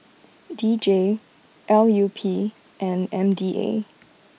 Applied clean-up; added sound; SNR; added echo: none; none; none; none.